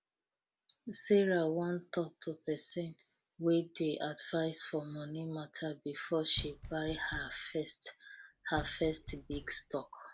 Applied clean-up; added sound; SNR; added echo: none; Knock; 19 dB; none.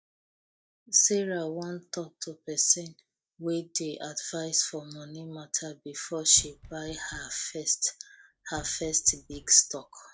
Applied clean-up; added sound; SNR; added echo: neural mask model DeepFilterNet 3.